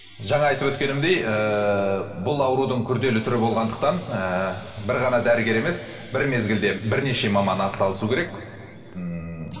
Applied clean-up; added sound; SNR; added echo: none; Water tap, faucet; 17 dB; reverberation time 2.3 s.